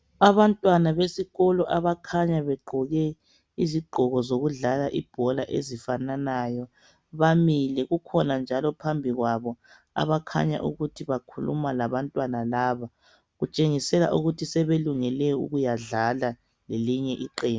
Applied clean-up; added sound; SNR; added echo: none; none; none; none.